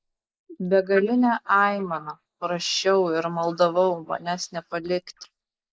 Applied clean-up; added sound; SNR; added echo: neural mask model Resemble Enhance denoiser.